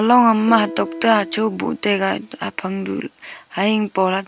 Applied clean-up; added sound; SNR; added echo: none; Piano; 17 dB; none.